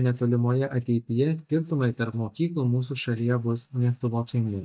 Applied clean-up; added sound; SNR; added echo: neural mask model DeepFilterNet 3.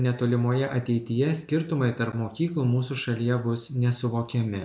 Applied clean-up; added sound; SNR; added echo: none; none; none; none.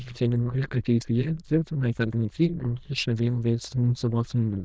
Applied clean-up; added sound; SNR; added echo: neural diffusion model UNIVERSE++.